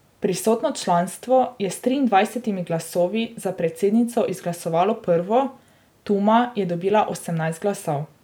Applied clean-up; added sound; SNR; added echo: none; none; none; none.